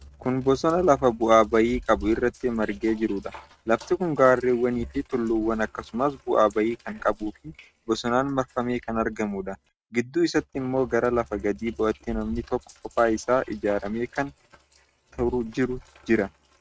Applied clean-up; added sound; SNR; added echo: neural mask model RNNoise.